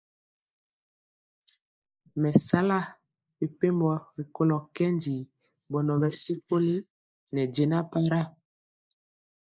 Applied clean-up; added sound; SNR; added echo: neural mask model Resemble Enhance denoiser.